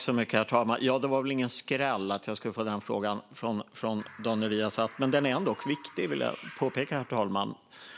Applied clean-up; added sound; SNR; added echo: none; Bird; 18 dB; none.